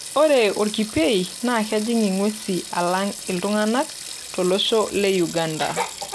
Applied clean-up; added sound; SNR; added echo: none; Sink (filling or washing); 12 dB; none.